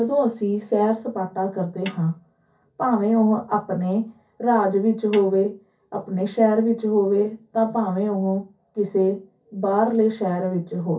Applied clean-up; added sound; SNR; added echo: none; Snare drum; 19 dB; reverberation time 0.3 s.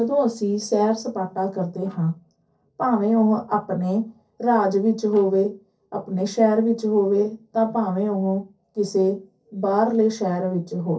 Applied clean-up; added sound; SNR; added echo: neural separator model SepFormer DNS4.